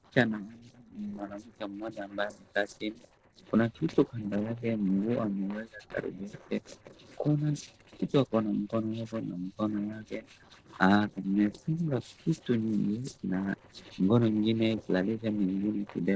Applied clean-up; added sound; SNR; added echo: neural separator model SepFormer DNS4.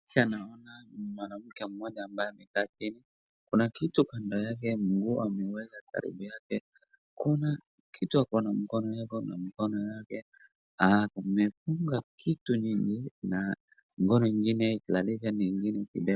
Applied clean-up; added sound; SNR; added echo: none; none; none; none.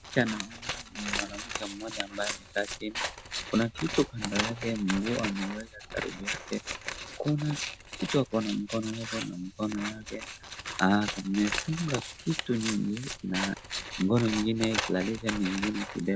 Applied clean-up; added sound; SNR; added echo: none; Scissors; 6 dB; none.